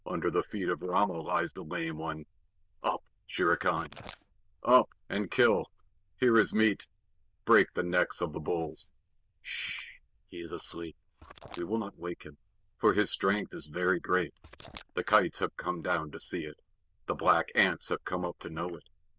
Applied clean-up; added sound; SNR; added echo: neural diffusion model UNIVERSE++.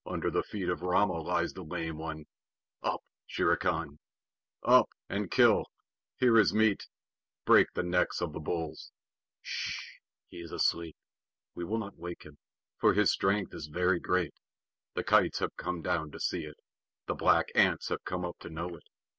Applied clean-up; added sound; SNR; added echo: none; none; none; none.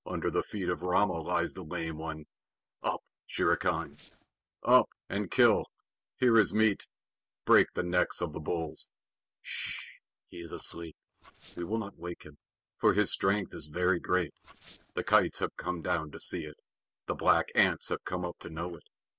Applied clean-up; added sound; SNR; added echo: neural separator model SepFormer DNS4.